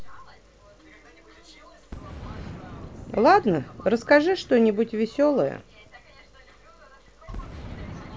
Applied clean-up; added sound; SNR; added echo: none; Boom; 17 dB; none.